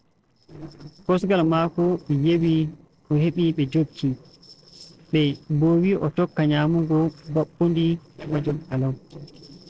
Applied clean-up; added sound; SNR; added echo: neural separator model SepFormer DNS4.